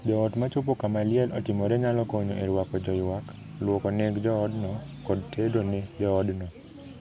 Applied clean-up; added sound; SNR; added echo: none; none; none; none.